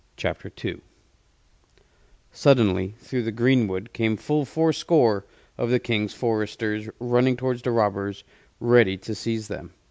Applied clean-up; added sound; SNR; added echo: none; none; none; none.